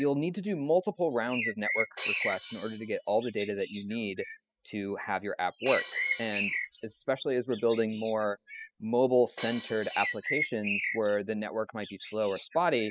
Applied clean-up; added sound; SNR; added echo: classical method spectral subtraction.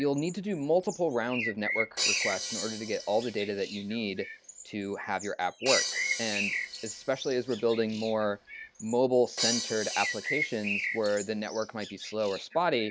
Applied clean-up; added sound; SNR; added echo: none; Crash cymbal + Bird; 5 dB; none.